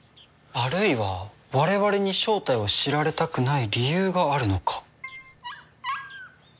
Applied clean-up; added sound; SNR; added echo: none; Keyboard (musical); 16 dB; none.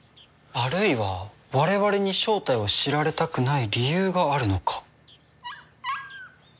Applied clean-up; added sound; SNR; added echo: none; none; none; none.